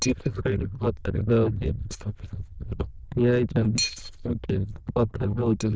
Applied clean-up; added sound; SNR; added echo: neural diffusion model UNIVERSE++.